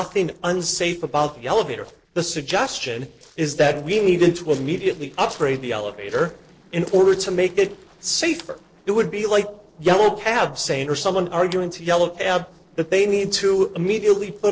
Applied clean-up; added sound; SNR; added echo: neural separator model SepFormer DNS4.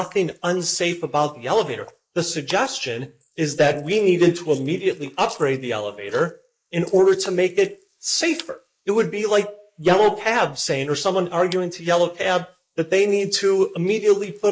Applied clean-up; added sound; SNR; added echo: neural mask model Resemble Enhance denoiser.